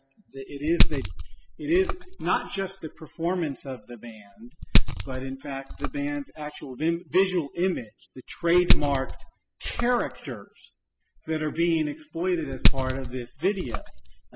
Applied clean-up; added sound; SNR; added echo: classical method spectral subtraction.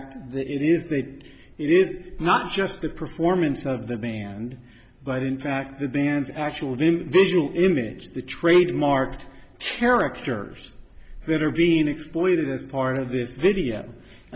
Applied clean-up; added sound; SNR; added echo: none; none; none; none.